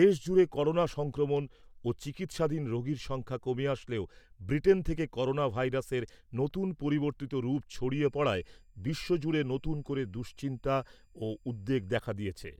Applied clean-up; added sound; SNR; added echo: neural mask model DeepFilterNet 3.